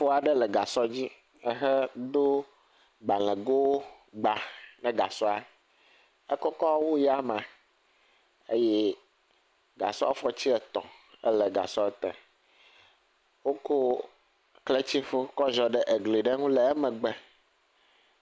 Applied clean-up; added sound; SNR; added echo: none; none; none; none.